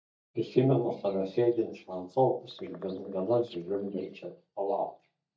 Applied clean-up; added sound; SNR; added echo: neural mask model DeepFilterNet 3.